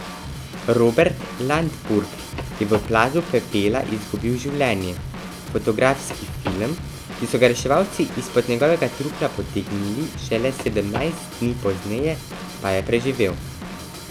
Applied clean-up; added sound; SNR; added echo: none; Run + Drum / Drum kit; 10 dB; none.